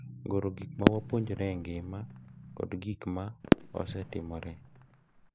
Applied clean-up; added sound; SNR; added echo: none; Fireworks; -3 dB; none.